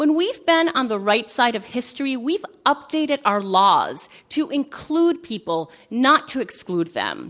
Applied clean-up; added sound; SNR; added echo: none; none; none; none.